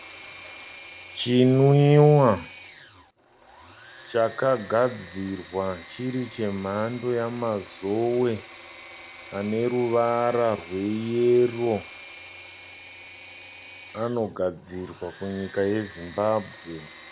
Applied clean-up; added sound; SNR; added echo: none; Engine / Mechanisms; 19 dB; none.